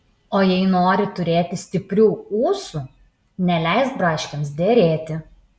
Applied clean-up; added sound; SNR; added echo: none; none; none; none.